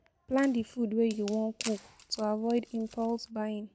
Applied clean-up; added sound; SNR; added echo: none; Wood; 17 dB; none.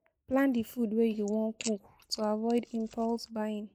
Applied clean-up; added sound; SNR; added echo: neural mask model Resemble Enhance denoiser.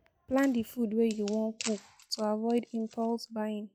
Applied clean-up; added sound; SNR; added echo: classical method log-MMSE.